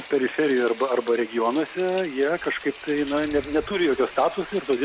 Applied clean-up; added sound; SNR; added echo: none; Rain; 16 dB; none.